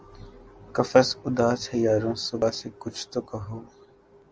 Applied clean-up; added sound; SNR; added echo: none; none; none; none.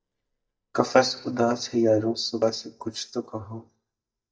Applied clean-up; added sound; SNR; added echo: neural mask model DeepFilterNet 3.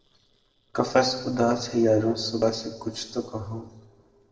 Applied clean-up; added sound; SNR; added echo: neural separator model SepFormer DNS4.